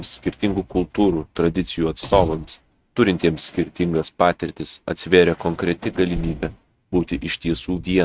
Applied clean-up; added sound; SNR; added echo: neural mask model RNNoise.